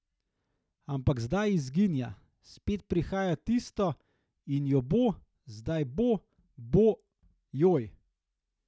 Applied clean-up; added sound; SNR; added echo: none; none; none; none.